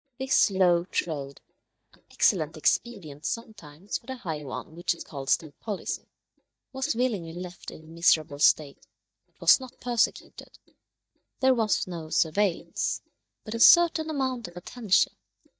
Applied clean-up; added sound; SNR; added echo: neural mask model DeepFilterNet 3.